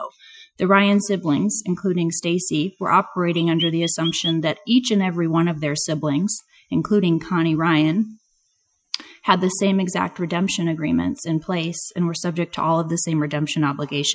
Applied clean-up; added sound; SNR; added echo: classical method Wiener filter.